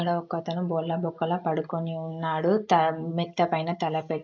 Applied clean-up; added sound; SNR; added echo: neural mask model Resemble Enhance denoiser.